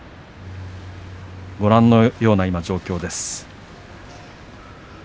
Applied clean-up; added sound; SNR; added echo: none; Bowed string instrument; 16 dB; none.